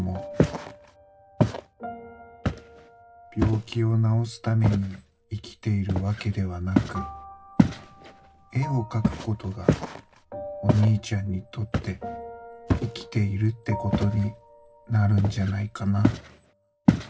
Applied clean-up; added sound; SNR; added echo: none; Walk, footsteps; 2 dB; reverberation time 0.4 s.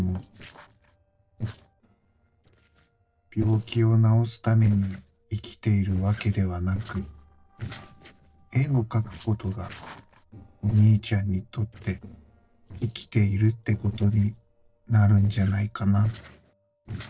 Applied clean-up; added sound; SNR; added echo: neural separator model SepFormer DNS4.